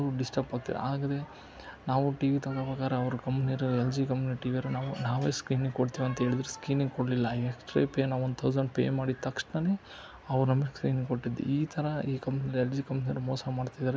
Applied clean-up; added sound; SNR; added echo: none; none; none; none.